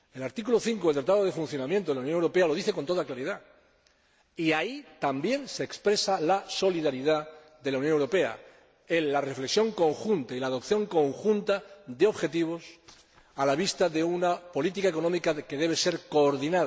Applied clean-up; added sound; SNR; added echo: none; none; none; none.